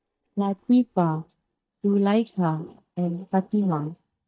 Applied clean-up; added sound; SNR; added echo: neural mask model DeepFilterNet 3.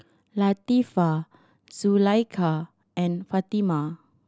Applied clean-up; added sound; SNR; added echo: none; none; none; none.